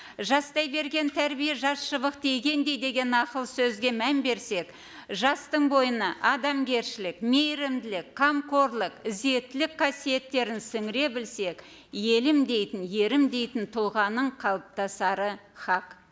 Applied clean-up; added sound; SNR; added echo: none; none; none; none.